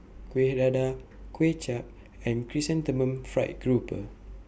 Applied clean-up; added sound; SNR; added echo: none; none; none; none.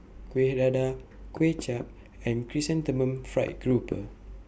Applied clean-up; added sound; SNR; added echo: none; Knock; 14 dB; none.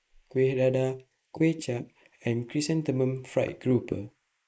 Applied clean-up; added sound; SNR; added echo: neural mask model Resemble Enhance denoiser.